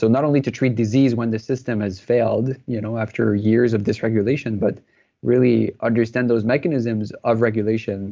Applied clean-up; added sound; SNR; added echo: none; none; none; none.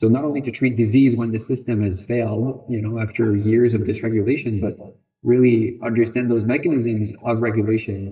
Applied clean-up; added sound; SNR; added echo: neural mask model DeepFilterNet 3.